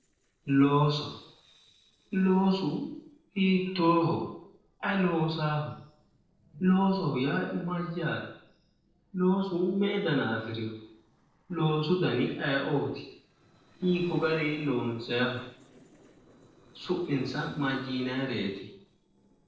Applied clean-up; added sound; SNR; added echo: neural separator model SepFormer DNS4.